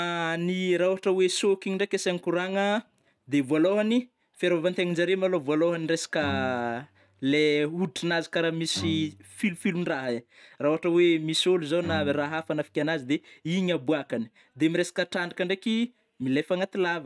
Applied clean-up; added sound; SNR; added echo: none; Bowed string instrument; 15 dB; none.